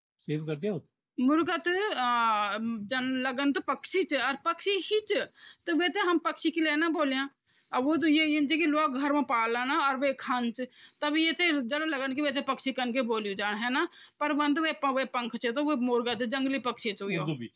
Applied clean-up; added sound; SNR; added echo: none; none; none; none.